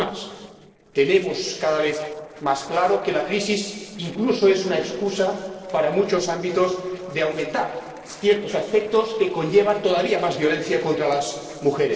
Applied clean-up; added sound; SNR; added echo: neural separator model SepFormer DNS4.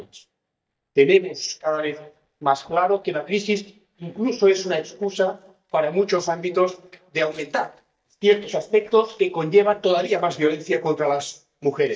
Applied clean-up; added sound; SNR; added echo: neural mask model DeepFilterNet 3.